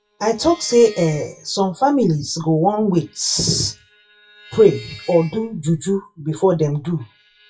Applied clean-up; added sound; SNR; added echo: classical method WPE with log-MMSE.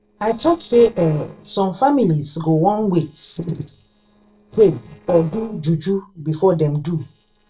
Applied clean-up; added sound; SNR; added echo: neural separator model SepFormer DNS4.